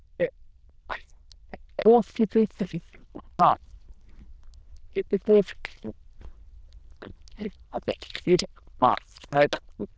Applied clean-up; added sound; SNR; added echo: neural diffusion model UNIVERSE++.